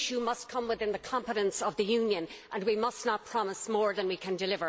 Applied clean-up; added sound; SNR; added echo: none; none; none; none.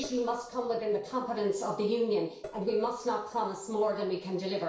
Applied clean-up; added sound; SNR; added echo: neural separator model SepFormer DNS4.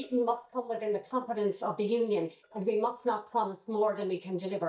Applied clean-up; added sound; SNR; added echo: neural mask model DeepFilterNet 3.